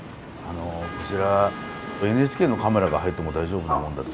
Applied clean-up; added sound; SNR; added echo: none; Trumpet; 16 dB; none.